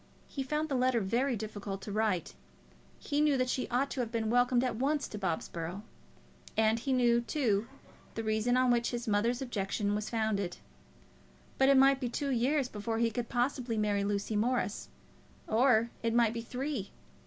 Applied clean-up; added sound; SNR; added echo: none; none; none; none.